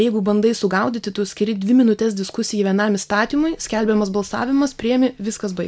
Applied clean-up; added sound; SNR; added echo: none; none; none; none.